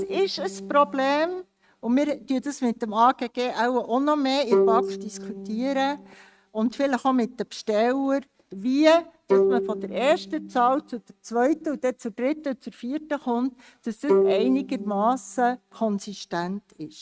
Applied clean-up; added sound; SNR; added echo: neural mask model RNNoise.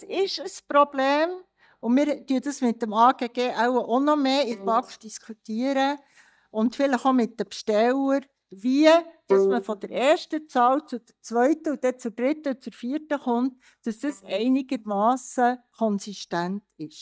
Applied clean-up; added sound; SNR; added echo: neural mask model DeepFilterNet 3.